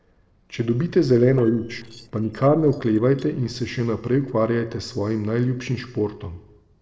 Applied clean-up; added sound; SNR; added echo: neural separator model SepFormer DNS4.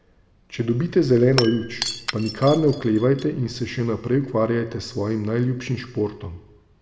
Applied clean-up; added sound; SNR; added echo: none; Shatter / Crushing; 12 dB; reverberation time 1.2 s.